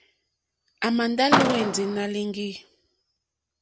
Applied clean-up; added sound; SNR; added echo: none; Car; -1 dB; none.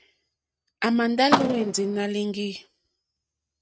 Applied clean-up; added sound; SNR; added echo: neural mask model RNNoise.